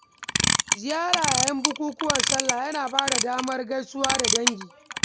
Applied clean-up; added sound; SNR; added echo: none; Clock; -3 dB; none.